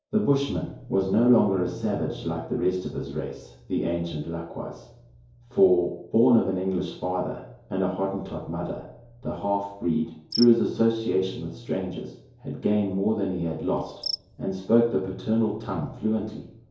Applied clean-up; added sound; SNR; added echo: none; Cricket; 15 dB; reverberation time 2.4 s.